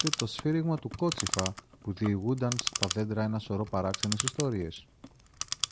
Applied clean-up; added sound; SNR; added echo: none; Clock; 5 dB; none.